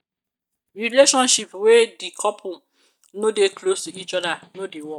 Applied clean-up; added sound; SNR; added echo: neural mask model DeepFilterNet 3.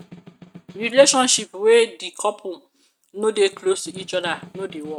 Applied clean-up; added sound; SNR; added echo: neural mask model RNNoise.